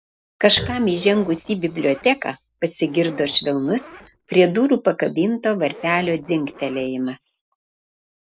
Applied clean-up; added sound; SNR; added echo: none; Zipper (clothing) + Thump, thud; 18 dB; none.